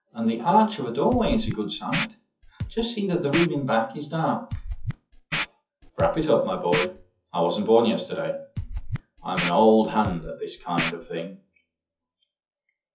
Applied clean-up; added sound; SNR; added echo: classical method WPE with log-MMSE.